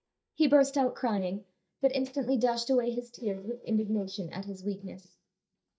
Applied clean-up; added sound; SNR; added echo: neural mask model DeepFilterNet 3.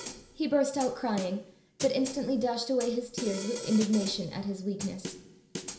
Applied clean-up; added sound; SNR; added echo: none; Snare drum; 12 dB; reverberation time 0.5 s.